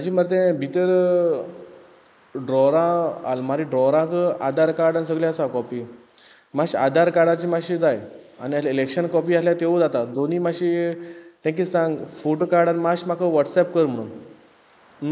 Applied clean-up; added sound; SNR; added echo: neural mask model Resemble Enhance denoiser.